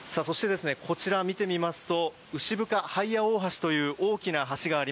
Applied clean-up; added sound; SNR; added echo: none; none; none; none.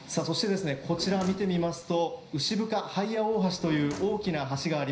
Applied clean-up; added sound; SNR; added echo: none; Drawer open or close; 14 dB; reverberation time 0.5 s.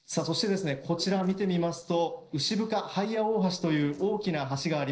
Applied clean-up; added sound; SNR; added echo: neural separator model SepFormer DNS4.